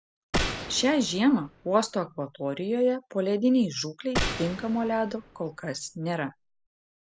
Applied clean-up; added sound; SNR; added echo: none; Gunshot, gunfire; 7 dB; none.